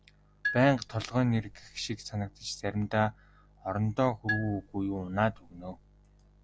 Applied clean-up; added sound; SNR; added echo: none; Marimba, xylophone; 9 dB; none.